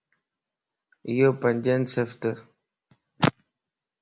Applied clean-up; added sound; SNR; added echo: none; none; none; none.